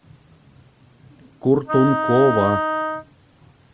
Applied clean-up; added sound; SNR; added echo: none; Wind instrument, woodwind instrument; 2 dB; none.